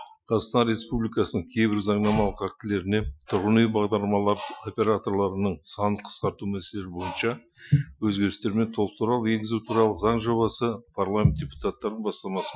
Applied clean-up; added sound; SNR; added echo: classical method Wiener filter.